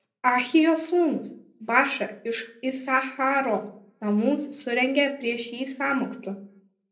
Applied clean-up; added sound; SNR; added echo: none; none; none; reverberation time 0.5 s.